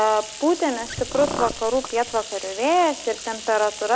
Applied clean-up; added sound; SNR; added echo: none; Bathtub (filling or washing) + Car; 11 dB; none.